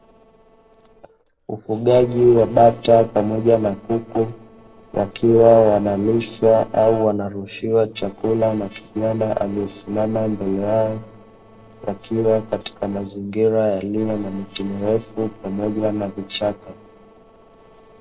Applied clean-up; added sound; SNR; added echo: neural separator model SepFormer DNS4.